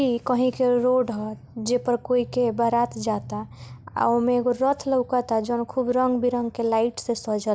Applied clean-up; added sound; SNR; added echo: none; none; none; none.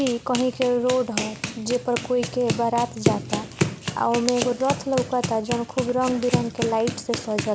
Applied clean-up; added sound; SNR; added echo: none; Run; 5 dB; none.